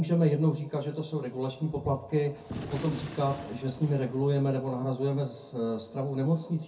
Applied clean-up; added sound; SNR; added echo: none; Gunshot, gunfire; 14 dB; reverberation time 0.3 s.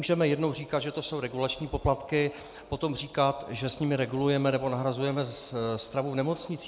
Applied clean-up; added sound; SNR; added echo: none; none; none; none.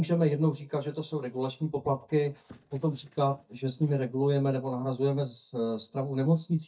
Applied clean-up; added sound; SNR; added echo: neural mask model DeepFilterNet 3.